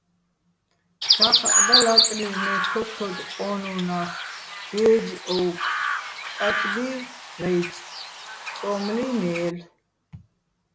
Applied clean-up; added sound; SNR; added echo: none; Chirp, tweet; -2 dB; none.